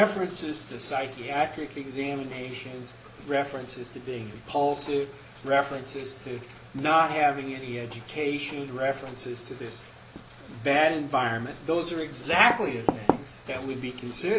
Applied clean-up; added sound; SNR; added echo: none; Writing; 11 dB; none.